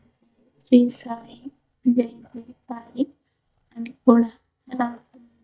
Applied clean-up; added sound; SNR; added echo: neural mask model DeepFilterNet 3.